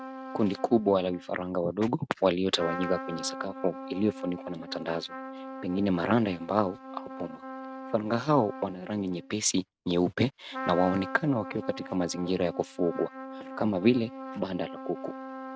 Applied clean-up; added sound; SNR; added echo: neural mask model RNNoise.